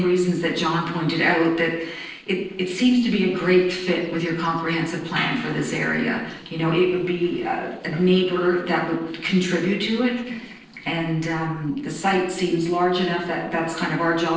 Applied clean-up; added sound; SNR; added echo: neural separator model SepFormer DNS4.